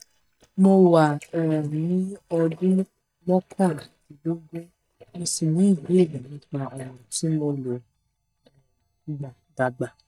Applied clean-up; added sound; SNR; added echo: neural mask model DeepFilterNet 3.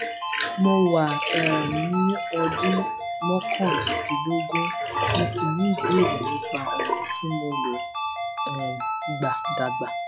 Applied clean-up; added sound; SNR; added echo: classical method log-MMSE.